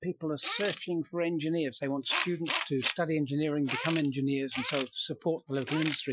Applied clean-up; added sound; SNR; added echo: classical method Wiener filter.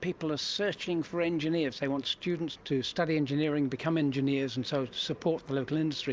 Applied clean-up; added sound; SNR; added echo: none; none; none; none.